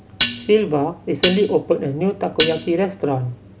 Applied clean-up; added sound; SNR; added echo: none; Dishes, pots, and pans; 6 dB; none.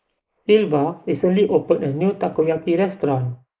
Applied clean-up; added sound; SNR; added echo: neural mask model Resemble Enhance denoiser.